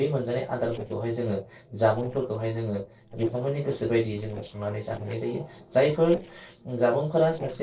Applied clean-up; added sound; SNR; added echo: neural separator model SepFormer DNS4.